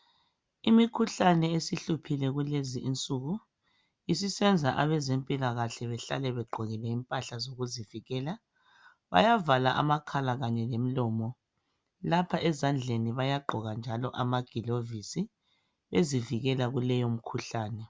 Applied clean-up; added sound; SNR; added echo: none; none; none; none.